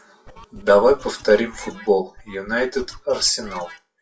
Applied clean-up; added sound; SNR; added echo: classical method WPE with log-MMSE.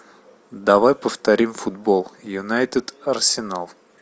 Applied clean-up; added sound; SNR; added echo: none; none; none; none.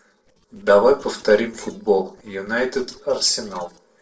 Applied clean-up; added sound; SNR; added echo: neural separator model SepFormer DNS4.